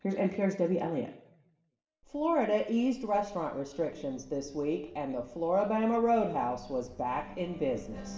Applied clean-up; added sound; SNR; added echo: none; none; none; reverberation time 0.7 s.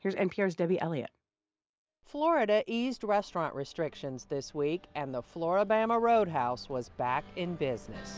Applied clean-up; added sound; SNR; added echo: none; none; none; none.